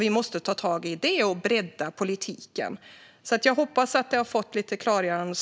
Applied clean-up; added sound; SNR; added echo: none; none; none; none.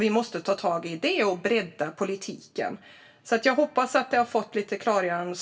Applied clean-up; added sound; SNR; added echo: none; none; none; reverberation time 0.2 s.